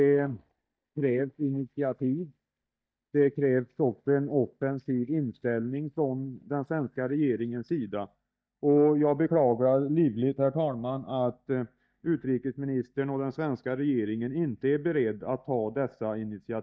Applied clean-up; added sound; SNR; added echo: neural mask model DeepFilterNet 3.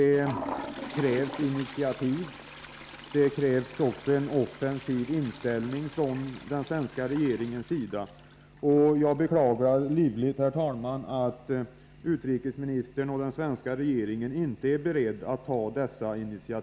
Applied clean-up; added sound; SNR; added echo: none; Toilet flush; 16 dB; none.